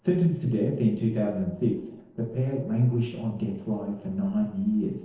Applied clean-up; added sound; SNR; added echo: neural separator model SepFormer DNS4.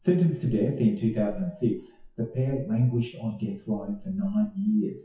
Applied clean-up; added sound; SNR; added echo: classical method WPE with log-MMSE.